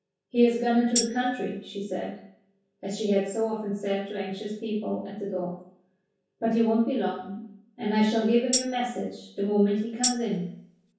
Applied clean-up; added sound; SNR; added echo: none; Tambourine; 5 dB; reverberation time 0.6 s.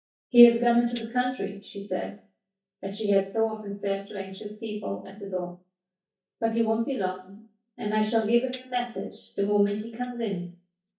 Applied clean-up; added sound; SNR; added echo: neural mask model DeepFilterNet 3.